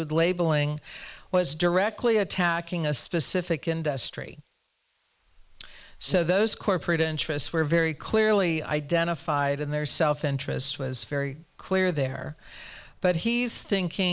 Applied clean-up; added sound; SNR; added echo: neural mask model Resemble Enhance denoiser.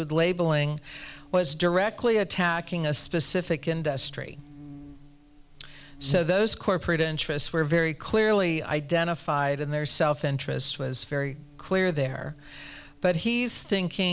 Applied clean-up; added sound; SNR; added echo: none; Buzz; 18 dB; none.